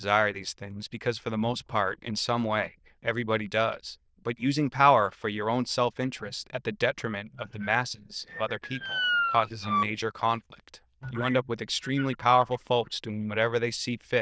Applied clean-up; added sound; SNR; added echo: neural diffusion model UNIVERSE++.